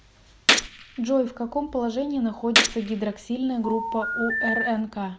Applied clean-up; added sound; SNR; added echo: none; Telephone + Gunshot, gunfire; 0 dB; none.